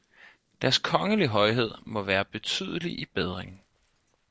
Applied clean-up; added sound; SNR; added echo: neural separator model SepFormer DNS4.